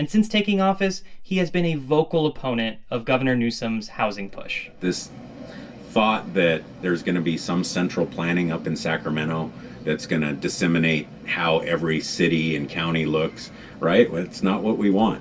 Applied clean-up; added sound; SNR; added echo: none; none; none; reverberation time 0.2 s.